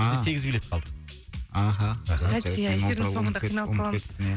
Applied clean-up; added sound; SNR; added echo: none; none; none; none.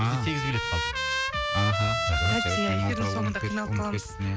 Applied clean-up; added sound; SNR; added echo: none; Trumpet; 3 dB; none.